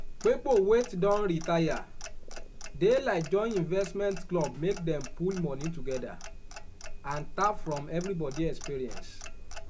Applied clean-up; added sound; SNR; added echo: none; Clock; 7 dB; none.